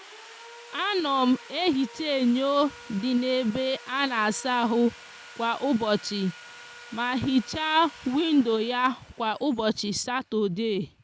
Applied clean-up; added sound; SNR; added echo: none; Sawing; 20 dB; none.